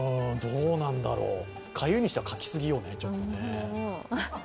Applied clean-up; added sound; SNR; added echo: none; none; none; none.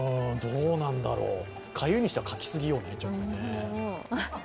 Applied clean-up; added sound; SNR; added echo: none; Applause / Crowd / Cheering + Bowed string instrument; 19 dB; none.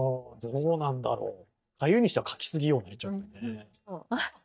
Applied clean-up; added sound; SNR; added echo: neural mask model DeepFilterNet 3.